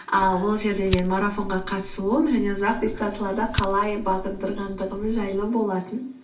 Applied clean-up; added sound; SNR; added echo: none; Fire; 9 dB; reverberation time 0.3 s.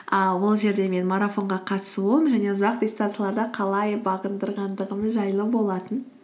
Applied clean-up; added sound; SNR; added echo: none; none; none; none.